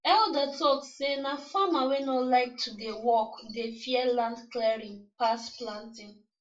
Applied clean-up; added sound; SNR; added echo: none; none; none; reverberation time 0.2 s.